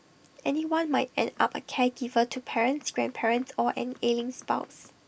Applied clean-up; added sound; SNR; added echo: none; none; none; none.